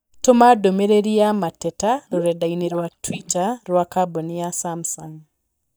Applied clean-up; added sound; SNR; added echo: neural mask model DeepFilterNet 3.